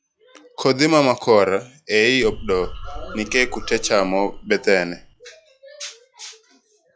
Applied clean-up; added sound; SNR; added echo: classical method log-MMSE.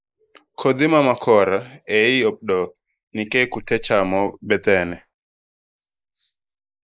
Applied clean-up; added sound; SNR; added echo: neural mask model Resemble Enhance denoiser.